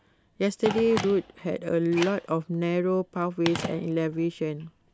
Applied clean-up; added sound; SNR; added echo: none; Telephone; 12 dB; none.